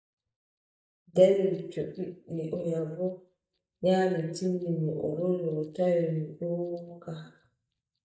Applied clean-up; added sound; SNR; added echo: neural mask model DeepFilterNet 3.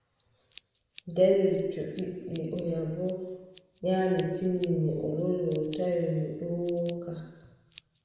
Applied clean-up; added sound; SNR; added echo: none; Scissors; 20 dB; reverberation time 1.2 s.